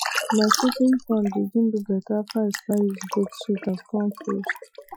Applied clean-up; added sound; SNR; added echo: classical method Wiener filter.